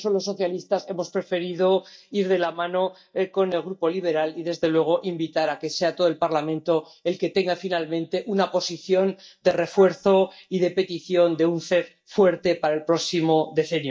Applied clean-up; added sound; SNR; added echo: neural mask model DeepFilterNet 3.